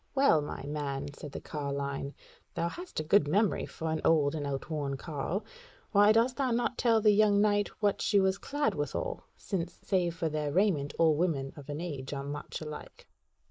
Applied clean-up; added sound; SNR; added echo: neural mask model Resemble Enhance denoiser.